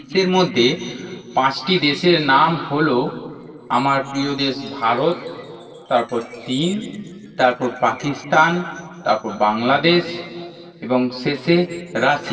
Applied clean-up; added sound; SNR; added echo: neural separator model SepFormer DNS4.